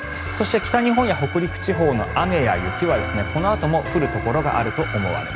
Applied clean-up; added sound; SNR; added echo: none; Piano + Alarm; 9 dB; none.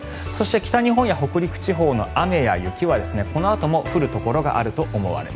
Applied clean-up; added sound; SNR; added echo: none; none; none; none.